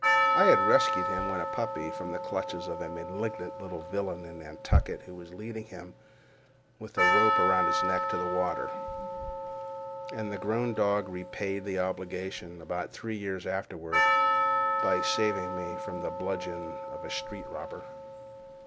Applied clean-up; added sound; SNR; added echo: none; Percussion; -1 dB; none.